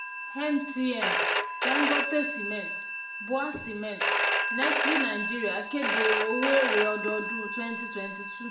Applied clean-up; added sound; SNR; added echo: none; Telephone; -1 dB; reverberation time 0.5 s.